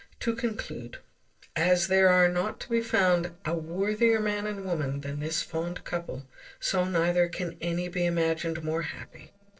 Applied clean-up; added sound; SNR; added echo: neural separator model SepFormer DNS4.